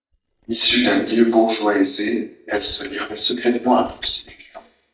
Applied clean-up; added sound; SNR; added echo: neural mask model DeepFilterNet 3.